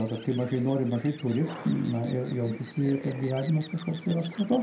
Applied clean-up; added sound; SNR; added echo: none; Bird; 15 dB; reverberation time 0.5 s.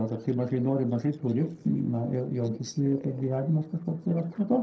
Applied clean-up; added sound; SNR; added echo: neural separator model SepFormer DNS4.